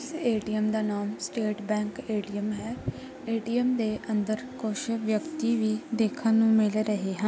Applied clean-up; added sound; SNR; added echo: none; none; none; none.